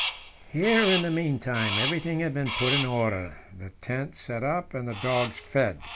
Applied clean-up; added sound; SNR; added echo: none; Crow; 6 dB; none.